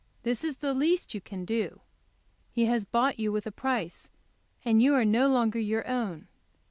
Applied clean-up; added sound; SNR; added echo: none; none; none; none.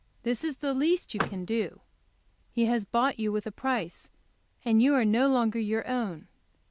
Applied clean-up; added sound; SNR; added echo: none; Vehicle; 9 dB; none.